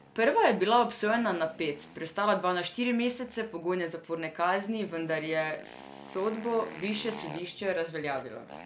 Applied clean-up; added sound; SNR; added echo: none; Motorcycle; 19 dB; none.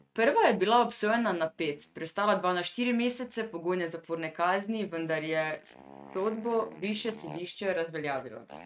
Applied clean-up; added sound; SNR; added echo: neural mask model RNNoise.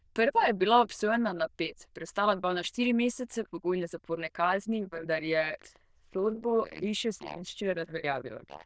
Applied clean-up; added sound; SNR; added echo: neural diffusion model UNIVERSE++.